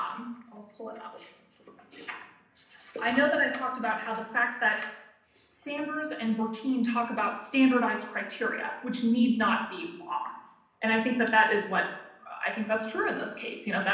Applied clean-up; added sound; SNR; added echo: none; none; none; reverberation time 0.8 s.